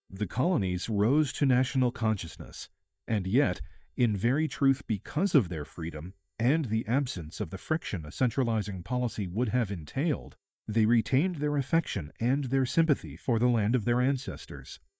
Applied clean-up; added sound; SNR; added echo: neural mask model DeepFilterNet 3.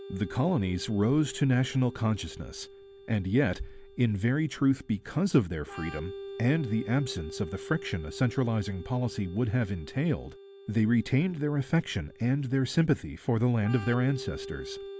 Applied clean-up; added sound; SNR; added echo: none; Organ; 16 dB; none.